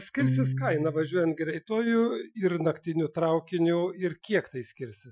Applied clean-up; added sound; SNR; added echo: classical method Wiener filter.